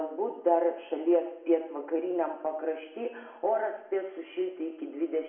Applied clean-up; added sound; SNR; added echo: none; none; none; reverberation time 0.7 s.